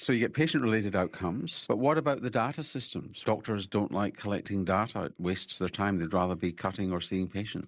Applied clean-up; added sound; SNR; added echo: neural mask model Resemble Enhance denoiser.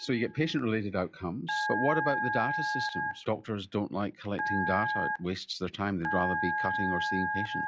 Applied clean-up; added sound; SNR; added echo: classical method log-MMSE.